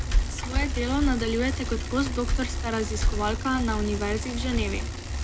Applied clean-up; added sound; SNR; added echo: none; Bicycle; -1 dB; none.